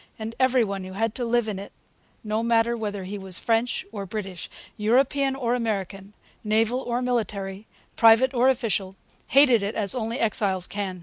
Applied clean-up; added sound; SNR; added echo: none; none; none; none.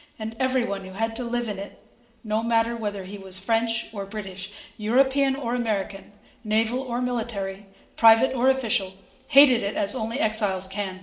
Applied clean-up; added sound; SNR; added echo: none; none; none; reverberation time 1.1 s.